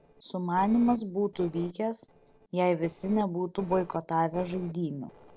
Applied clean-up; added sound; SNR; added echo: neural separator model SepFormer DNS4.